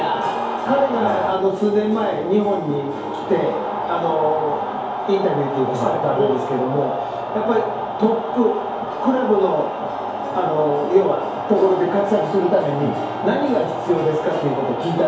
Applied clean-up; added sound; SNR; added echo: none; Harp; 18 dB; reverberation time 2.4 s.